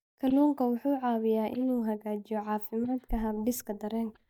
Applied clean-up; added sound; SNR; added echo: neural mask model DeepFilterNet 3.